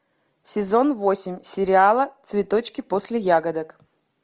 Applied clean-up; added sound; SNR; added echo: none; none; none; none.